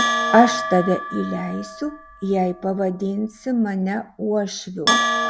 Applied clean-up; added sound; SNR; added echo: none; Bell; 4 dB; none.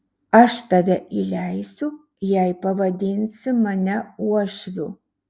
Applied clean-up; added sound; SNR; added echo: none; none; none; none.